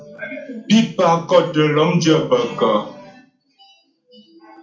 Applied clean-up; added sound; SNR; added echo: none; none; none; reverberation time 0.4 s.